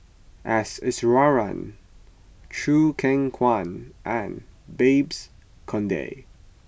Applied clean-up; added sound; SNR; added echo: none; none; none; none.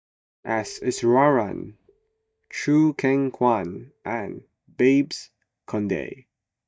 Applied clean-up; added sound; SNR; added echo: neural mask model DeepFilterNet 3.